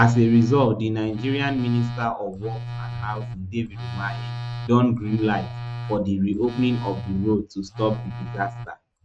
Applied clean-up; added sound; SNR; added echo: neural mask model RNNoise.